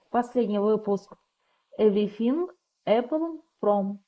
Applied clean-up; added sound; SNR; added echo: neural mask model Resemble Enhance denoiser.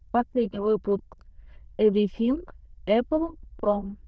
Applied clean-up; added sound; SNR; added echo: neural diffusion model UNIVERSE++.